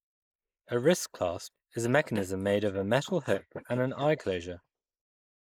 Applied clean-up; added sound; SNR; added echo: neural mask model Resemble Enhance denoiser.